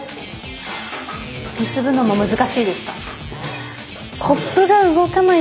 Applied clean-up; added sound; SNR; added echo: none; none; none; none.